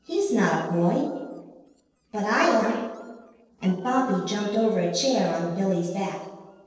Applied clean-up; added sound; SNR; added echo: neural separator model SepFormer DNS4.